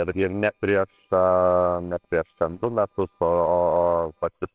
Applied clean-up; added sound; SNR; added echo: neural separator model SepFormer WHAMR!.